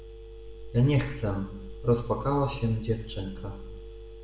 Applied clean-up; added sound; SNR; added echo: none; Telephone; 19 dB; reverberation time 0.7 s.